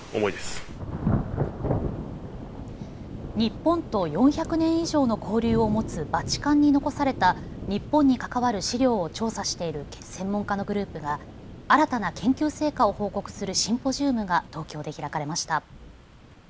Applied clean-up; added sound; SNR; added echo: none; Thunder / Rain; 9 dB; none.